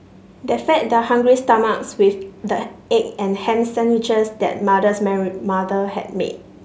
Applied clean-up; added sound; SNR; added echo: none; none; none; none.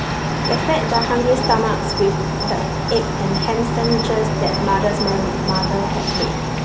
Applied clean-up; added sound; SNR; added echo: none; Cricket; -1 dB; none.